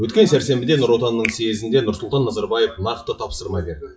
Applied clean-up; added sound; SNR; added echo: classical method WPE with log-MMSE.